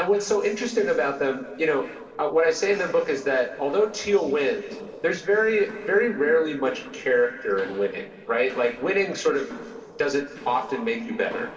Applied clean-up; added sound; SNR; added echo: neural separator model SepFormer DNS4.